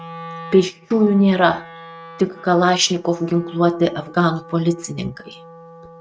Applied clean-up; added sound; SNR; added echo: neural mask model RNNoise.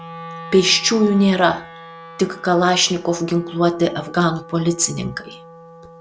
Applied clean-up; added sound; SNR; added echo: none; Wind instrument, woodwind instrument; 18 dB; none.